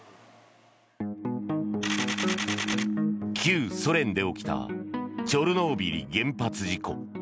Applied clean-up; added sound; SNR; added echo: none; none; none; none.